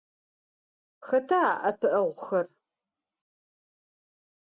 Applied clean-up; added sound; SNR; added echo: none; none; none; none.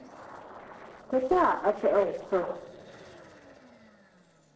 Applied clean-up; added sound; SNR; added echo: neural separator model SepFormer DNS4.